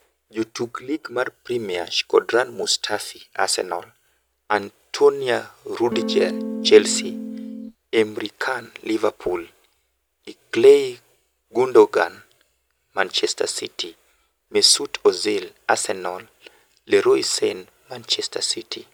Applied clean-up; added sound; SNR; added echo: none; Electric guitar / Strum; 6 dB; none.